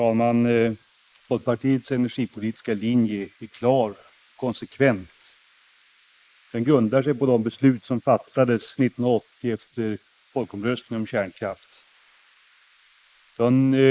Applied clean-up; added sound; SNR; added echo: neural mask model Resemble Enhance denoiser.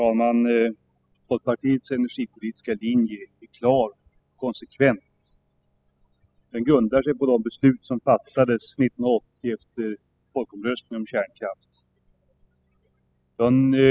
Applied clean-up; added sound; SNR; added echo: classical method spectral subtraction.